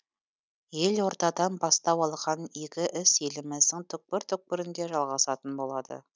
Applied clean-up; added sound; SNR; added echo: none; none; none; none.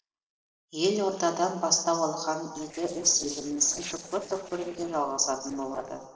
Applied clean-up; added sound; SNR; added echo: neural separator model SepFormer DNS4.